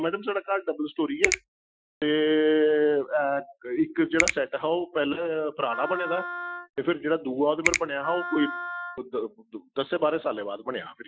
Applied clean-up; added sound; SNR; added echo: classical method Wiener filter.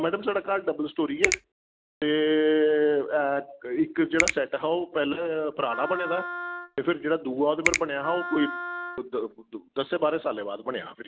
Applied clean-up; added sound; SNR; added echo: none; Finger snapping + Wind instrument, woodwind instrument; 6 dB; none.